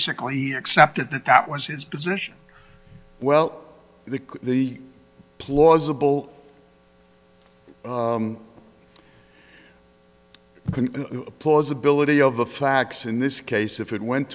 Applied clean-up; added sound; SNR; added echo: none; none; none; none.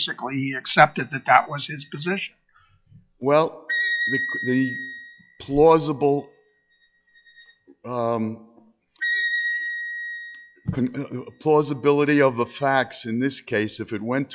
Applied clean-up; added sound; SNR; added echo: classical method log-MMSE.